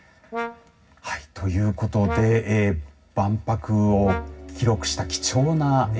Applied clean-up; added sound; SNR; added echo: none; Brass instrument; 14 dB; reverberation time 0.4 s.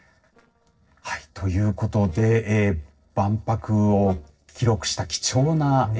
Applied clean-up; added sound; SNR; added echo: neural separator model SepFormer DNS4.